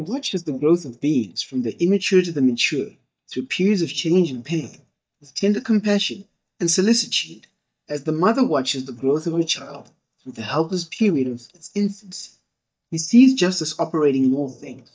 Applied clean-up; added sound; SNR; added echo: neural mask model DeepFilterNet 3.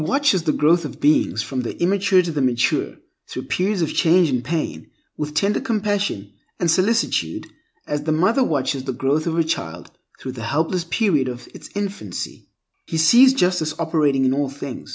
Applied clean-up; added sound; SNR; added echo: none; none; none; none.